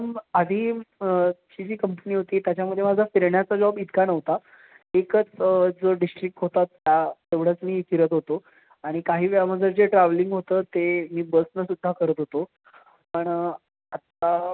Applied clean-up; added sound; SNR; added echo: none; none; none; none.